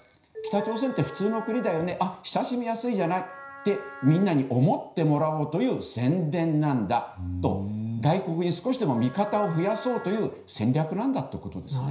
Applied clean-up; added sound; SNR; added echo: none; Wind instrument, woodwind instrument; 18 dB; reverberation time 0.5 s.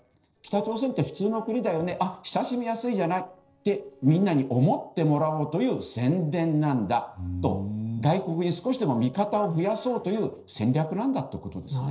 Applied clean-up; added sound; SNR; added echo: neural separator model SepFormer DNS4.